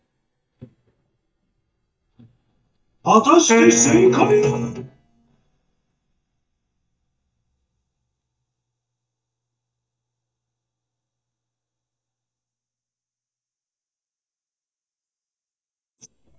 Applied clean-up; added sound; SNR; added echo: neural mask model DeepFilterNet 3.